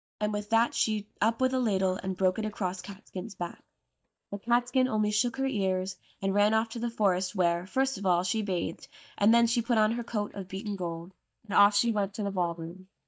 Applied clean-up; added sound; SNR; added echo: neural mask model DeepFilterNet 3.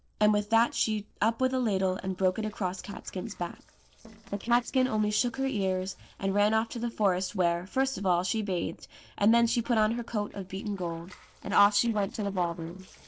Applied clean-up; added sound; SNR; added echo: neural separator model SepFormer DNS4.